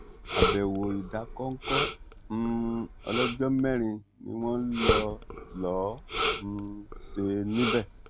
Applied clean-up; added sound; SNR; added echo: none; Respiratory sounds; 1 dB; none.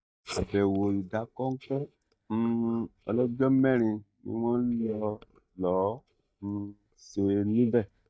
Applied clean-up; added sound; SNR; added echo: neural mask model DeepFilterNet 3.